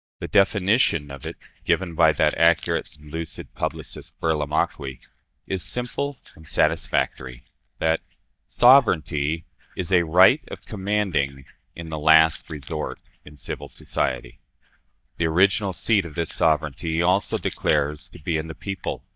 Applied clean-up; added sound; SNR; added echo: neural mask model DeepFilterNet 3.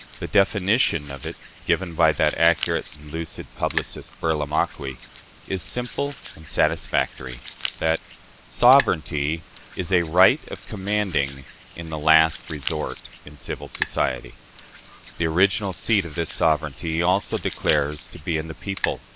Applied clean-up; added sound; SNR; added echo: none; Hands; 14 dB; none.